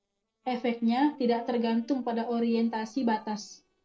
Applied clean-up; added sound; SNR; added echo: neural separator model SepFormer DNS4.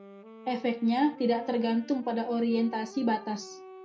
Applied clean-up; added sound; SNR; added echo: none; Wind instrument, woodwind instrument; 19 dB; reverberation time 0.2 s.